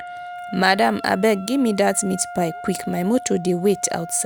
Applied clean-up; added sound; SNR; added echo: none; Wind instrument, woodwind instrument; 14 dB; none.